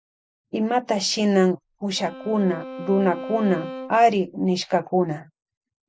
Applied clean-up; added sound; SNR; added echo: none; Bowed string instrument; 13 dB; none.